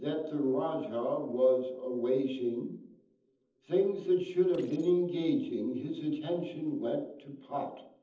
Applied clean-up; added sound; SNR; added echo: neural separator model SepFormer DNS4.